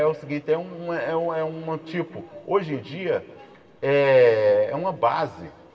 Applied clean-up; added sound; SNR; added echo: none; none; none; reverberation time 2.0 s.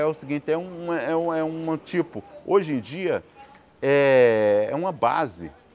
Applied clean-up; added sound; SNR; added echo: none; none; none; none.